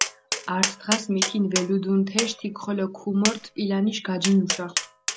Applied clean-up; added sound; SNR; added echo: none; Tap; 5 dB; none.